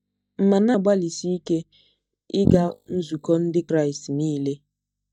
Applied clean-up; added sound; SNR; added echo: neural mask model DeepFilterNet 3.